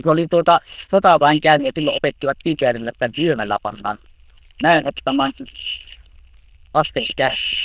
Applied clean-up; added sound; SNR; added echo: neural diffusion model UNIVERSE++.